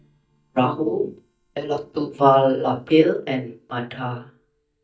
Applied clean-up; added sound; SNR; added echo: neural mask model DeepFilterNet 3.